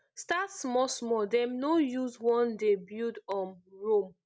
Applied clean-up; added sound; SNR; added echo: none; none; none; none.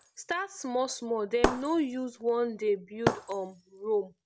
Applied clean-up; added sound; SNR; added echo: none; Shatter; 5 dB; none.